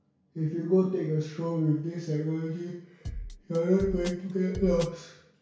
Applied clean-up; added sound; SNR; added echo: none; Drum kit; 10 dB; reverberation time 0.6 s.